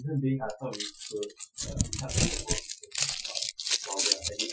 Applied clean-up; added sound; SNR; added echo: classical method Wiener filter.